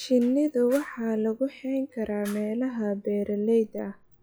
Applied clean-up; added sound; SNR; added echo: classical method log-MMSE.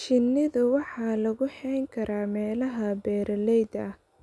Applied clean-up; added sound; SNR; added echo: none; none; none; none.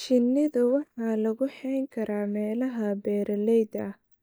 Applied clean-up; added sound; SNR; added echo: neural mask model DeepFilterNet 3.